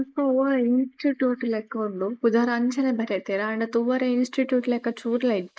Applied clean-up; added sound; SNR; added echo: neural mask model Resemble Enhance denoiser.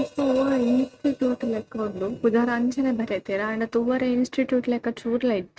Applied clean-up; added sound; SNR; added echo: neural mask model RNNoise.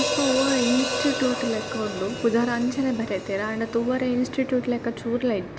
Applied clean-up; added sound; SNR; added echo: none; Hi-hat; 7 dB; none.